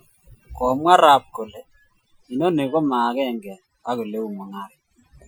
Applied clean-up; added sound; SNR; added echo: classical method Wiener filter.